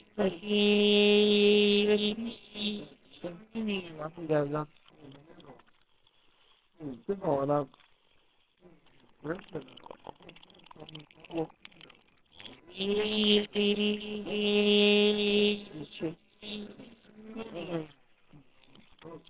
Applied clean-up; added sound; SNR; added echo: neural separator model SepFormer WHAMR!.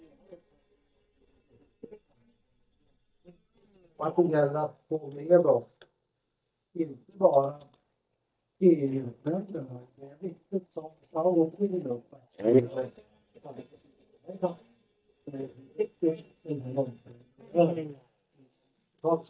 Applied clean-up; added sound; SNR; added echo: neural mask model DeepFilterNet 3.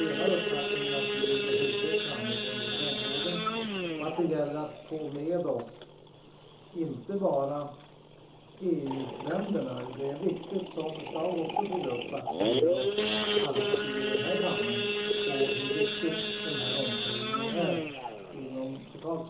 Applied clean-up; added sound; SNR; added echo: none; Idling / Sawing / Accelerating, revving, vroom; -1 dB; reverberation time 0.8 s.